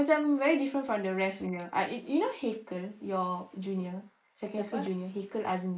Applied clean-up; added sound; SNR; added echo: neural mask model Resemble Enhance denoiser.